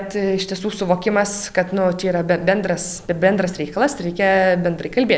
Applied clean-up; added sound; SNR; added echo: none; none; none; none.